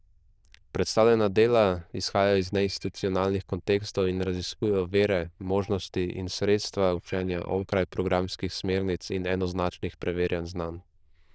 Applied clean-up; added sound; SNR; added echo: neural diffusion model UNIVERSE++.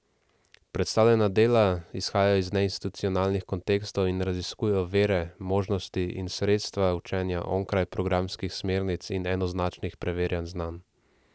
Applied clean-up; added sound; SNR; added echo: none; none; none; none.